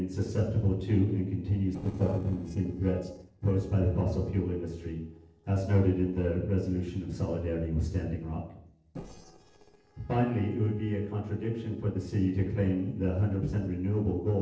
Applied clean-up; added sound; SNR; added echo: neural separator model SepFormer DNS4.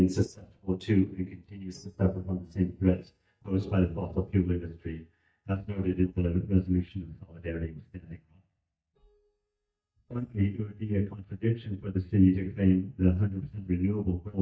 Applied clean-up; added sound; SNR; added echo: neural mask model DeepFilterNet 3.